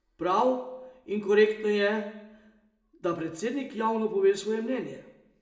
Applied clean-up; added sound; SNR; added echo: none; none; none; reverberation time 0.2 s.